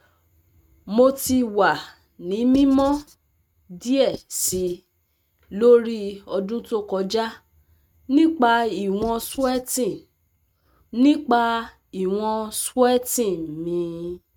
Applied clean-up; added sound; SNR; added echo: neural mask model RNNoise.